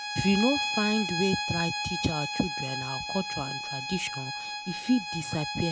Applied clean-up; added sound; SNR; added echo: none; Bowed string instrument; 3 dB; none.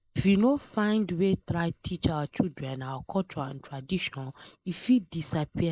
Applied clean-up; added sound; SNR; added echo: neural mask model Resemble Enhance denoiser.